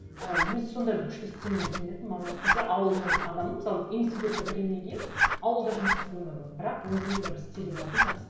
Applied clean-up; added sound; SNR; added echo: none; Zipper (clothing); 1 dB; reverberation time 0.9 s.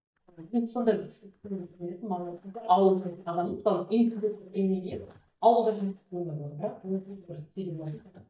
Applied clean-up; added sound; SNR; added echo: neural mask model DeepFilterNet 3.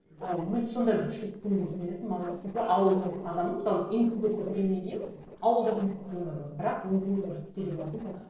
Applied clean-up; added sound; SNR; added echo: neural separator model SepFormer DNS4.